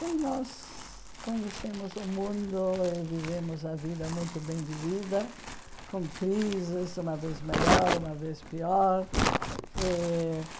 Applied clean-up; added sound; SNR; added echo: none; Crumpling, crinkling; 4 dB; none.